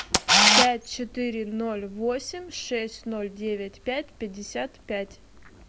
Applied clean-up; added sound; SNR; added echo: none; Camera; -3 dB; none.